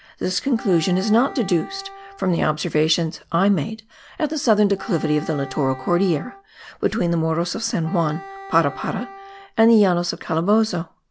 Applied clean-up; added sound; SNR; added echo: none; Wind instrument, woodwind instrument; 17 dB; none.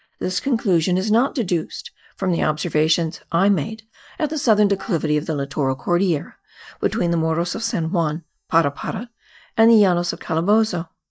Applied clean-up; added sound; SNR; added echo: neural mask model DeepFilterNet 3.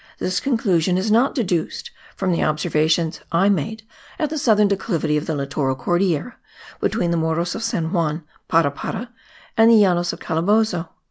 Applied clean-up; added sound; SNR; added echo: none; none; none; none.